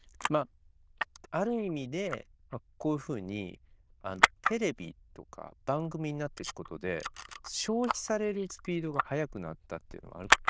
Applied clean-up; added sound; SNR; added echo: neural diffusion model UNIVERSE++.